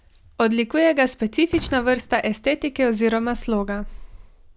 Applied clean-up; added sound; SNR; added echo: none; Boom; 17 dB; none.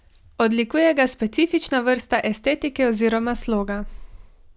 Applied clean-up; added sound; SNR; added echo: none; none; none; none.